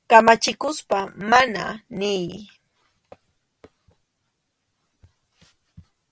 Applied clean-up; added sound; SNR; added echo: none; none; none; none.